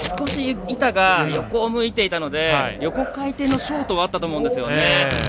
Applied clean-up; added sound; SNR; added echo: none; Packing tape, duct tape / Tearing; 14 dB; none.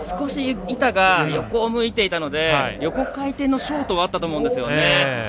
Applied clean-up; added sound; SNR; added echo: none; none; none; none.